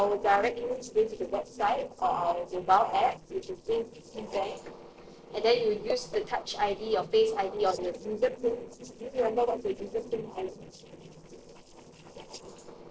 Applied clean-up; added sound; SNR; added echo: neural separator model SepFormer DNS4.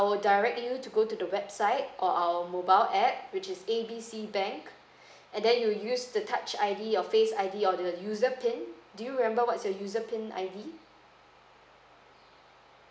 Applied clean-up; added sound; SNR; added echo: none; none; none; none.